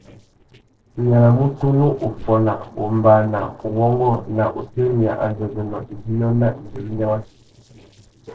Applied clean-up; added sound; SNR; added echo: neural separator model SepFormer DNS4.